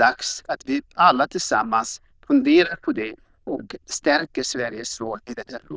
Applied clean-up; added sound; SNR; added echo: neural diffusion model UNIVERSE++.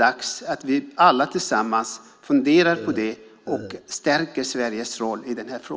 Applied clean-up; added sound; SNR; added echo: none; Burping, eructation; 14 dB; none.